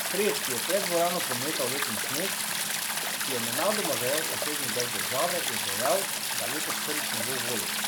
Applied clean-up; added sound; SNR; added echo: none; Stream; -3 dB; none.